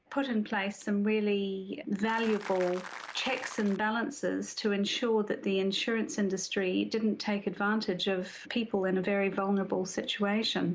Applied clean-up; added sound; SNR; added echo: none; Applause; 13 dB; none.